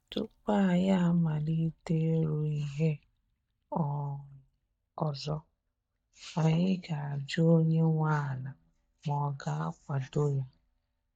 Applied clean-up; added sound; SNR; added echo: neural mask model DeepFilterNet 3.